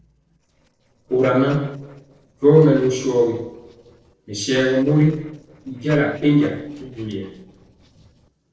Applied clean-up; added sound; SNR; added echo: neural separator model SepFormer DNS4.